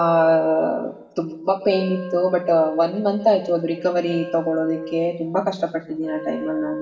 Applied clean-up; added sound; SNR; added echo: none; Wind instrument, woodwind instrument; 15 dB; reverberation time 0.7 s.